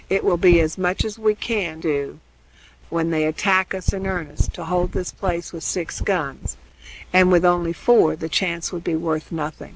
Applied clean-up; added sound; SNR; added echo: none; none; none; none.